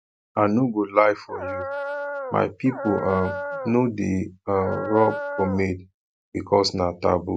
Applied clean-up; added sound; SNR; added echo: none; Dog; 7 dB; none.